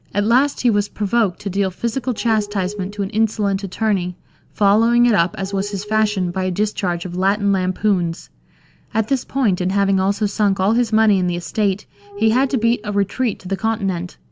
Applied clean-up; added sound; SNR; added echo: none; Glass; 16 dB; none.